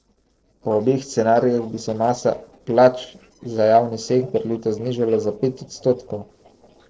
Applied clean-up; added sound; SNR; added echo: neural separator model SepFormer DNS4.